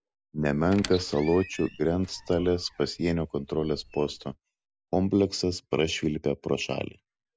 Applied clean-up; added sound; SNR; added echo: none; Squeak; 17 dB; none.